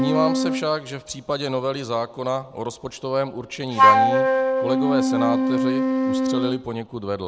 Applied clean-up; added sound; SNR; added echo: none; Wind instrument, woodwind instrument; -4 dB; none.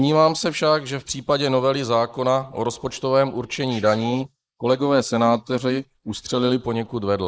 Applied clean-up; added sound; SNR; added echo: neural mask model Resemble Enhance denoiser.